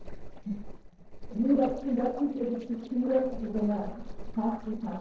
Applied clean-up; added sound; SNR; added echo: neural separator model SepFormer DNS4.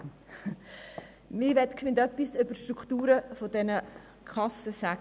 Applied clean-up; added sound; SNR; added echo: none; none; none; none.